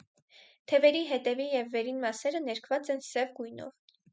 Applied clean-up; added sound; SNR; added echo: none; none; none; none.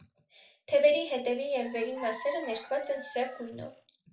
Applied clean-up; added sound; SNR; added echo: none; Chicken, rooster; 15 dB; reverberation time 0.3 s.